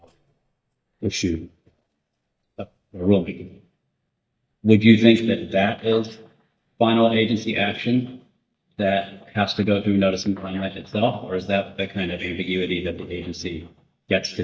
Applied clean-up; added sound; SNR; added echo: neural mask model DeepFilterNet 3.